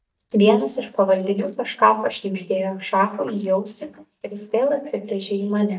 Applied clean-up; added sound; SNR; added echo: neural mask model DeepFilterNet 3.